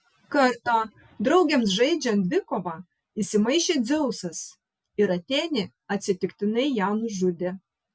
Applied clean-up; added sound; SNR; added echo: none; none; none; none.